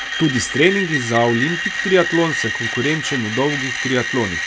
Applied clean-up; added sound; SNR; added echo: none; Screech; 4 dB; none.